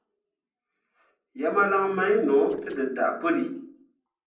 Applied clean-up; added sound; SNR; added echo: neural separator model SepFormer DNS4.